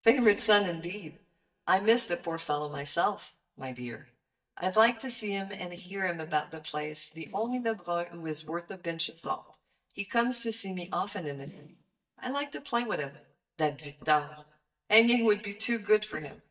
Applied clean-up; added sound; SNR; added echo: neural mask model DeepFilterNet 3.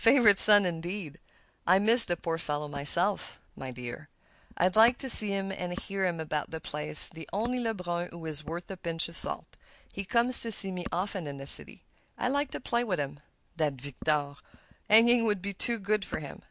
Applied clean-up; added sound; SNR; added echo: none; none; none; none.